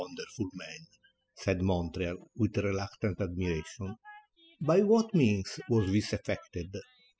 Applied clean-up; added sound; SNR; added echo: classical method spectral subtraction.